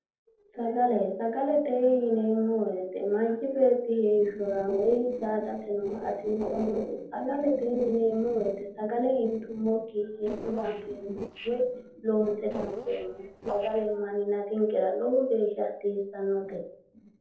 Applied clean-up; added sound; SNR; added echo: neural separator model SepFormer DNS4.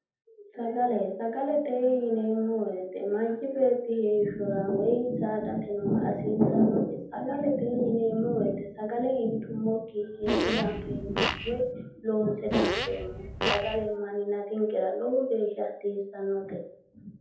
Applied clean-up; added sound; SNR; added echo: none; Fart; 2 dB; reverberation time 0.6 s.